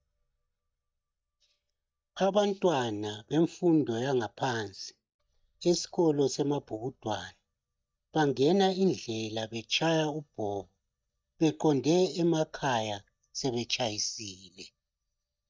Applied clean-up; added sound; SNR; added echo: neural mask model DeepFilterNet 3.